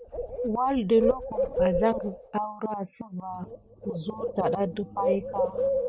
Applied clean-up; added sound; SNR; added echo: none; Bird; 1 dB; none.